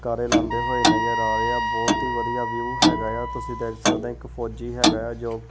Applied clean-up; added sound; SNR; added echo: none; Wind instrument, woodwind instrument + Clock; -5 dB; none.